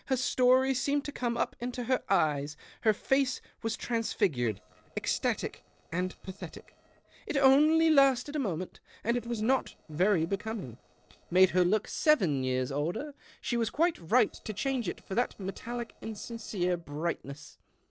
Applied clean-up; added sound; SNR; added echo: neural separator model SepFormer DNS4.